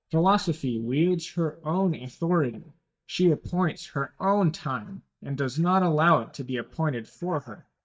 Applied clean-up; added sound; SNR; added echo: neural mask model DeepFilterNet 3.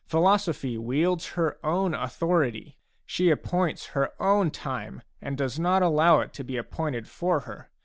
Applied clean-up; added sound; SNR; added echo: none; none; none; none.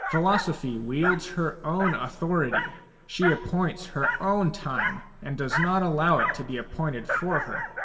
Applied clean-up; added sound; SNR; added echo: none; Dog; 5 dB; reverberation time 1.4 s.